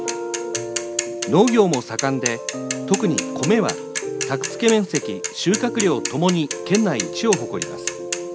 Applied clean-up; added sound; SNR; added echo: none; Mechanisms / Bicycle; 9 dB; none.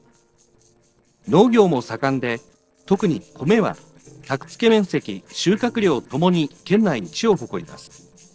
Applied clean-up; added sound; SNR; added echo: neural separator model SepFormer DNS4.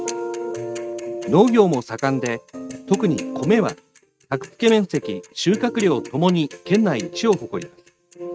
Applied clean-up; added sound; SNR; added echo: neural mask model RNNoise.